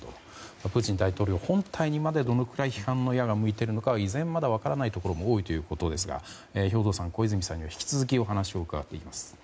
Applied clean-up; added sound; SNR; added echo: none; none; none; none.